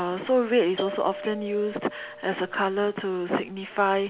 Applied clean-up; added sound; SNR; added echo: none; Doorbell; 13 dB; none.